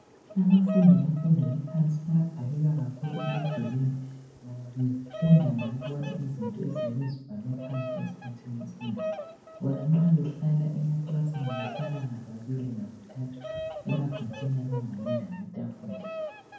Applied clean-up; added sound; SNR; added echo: none; Bird vocalization, bird call, bird song; 12 dB; reverberation time 0.9 s.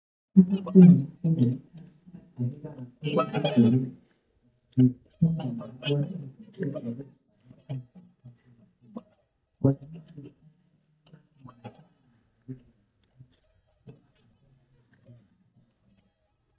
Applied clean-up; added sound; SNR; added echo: neural mask model DeepFilterNet 3.